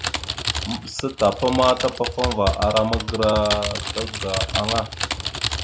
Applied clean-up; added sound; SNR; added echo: none; Typing; 3 dB; none.